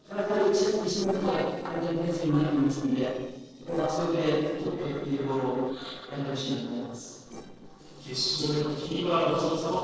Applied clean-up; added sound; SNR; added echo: neural separator model SepFormer DNS4.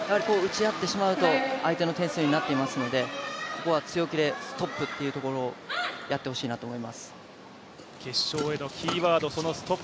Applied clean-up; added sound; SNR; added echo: none; none; none; none.